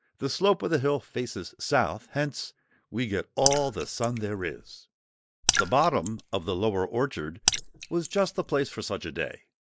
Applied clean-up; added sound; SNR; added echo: neural mask model Resemble Enhance denoiser.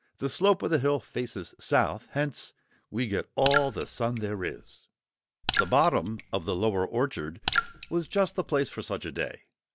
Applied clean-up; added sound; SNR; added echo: none; Raindrop / Splash, splatter; 2 dB; none.